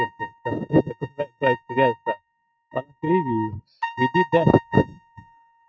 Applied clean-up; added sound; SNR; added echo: neural mask model RNNoise.